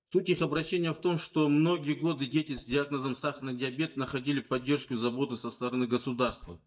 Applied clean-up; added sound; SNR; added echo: neural mask model DeepFilterNet 3.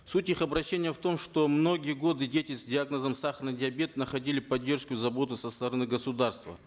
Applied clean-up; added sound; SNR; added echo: none; none; none; none.